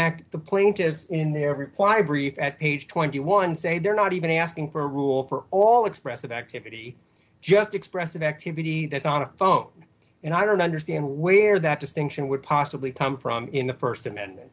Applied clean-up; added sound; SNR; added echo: none; none; none; none.